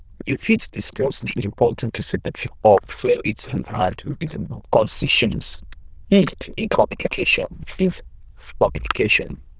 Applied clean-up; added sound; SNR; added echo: neural diffusion model UNIVERSE++.